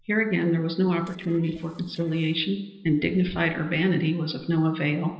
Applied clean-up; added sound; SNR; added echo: neural separator model SepFormer DNS4.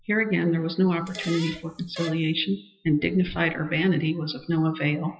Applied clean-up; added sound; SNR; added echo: classical method WPE with log-MMSE.